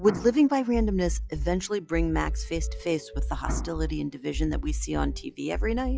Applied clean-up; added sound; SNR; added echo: classical method log-MMSE.